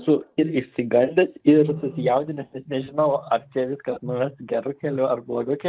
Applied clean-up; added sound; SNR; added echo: neural mask model DeepFilterNet 3.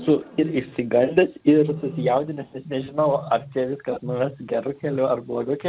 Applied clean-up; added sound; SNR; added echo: none; Wild animals; 15 dB; none.